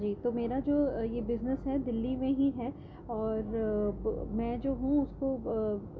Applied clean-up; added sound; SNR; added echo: none; none; none; none.